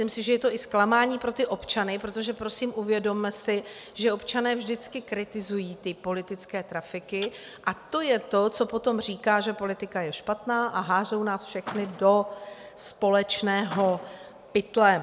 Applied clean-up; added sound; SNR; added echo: none; Tap / Glass + Car; 17 dB; none.